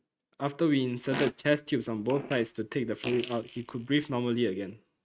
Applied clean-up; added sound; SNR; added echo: neural mask model RNNoise.